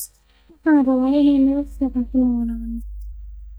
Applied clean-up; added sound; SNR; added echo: neural mask model DeepFilterNet 3.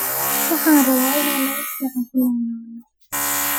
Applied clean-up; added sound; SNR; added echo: classical method Wiener filter.